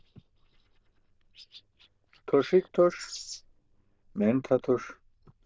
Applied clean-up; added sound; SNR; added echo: neural diffusion model UNIVERSE++.